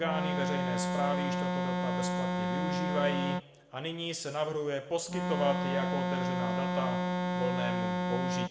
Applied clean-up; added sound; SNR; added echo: none; Organ; -4 dB; reverberation time 0.7 s.